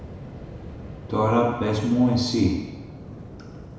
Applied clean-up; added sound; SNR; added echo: none; Waves, surf; 14 dB; reverberation time 1.0 s.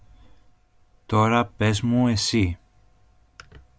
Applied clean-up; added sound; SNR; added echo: none; none; none; none.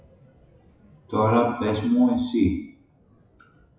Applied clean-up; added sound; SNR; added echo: classical method WPE with log-MMSE.